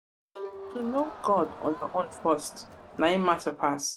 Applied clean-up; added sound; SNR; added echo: none; Bowed string instrument + Crowd; 14 dB; none.